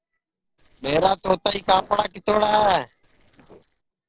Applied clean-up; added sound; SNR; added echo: neural separator model SepFormer DNS4.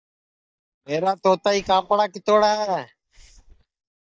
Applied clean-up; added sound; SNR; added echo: neural mask model DeepFilterNet 3.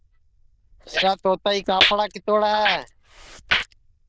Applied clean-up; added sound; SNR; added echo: neural diffusion model UNIVERSE++.